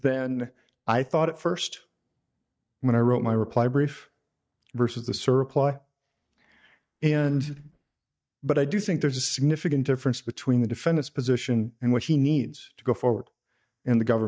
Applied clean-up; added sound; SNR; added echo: neural mask model DeepFilterNet 3.